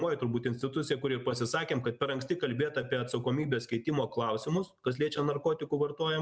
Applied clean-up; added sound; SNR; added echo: none; none; none; none.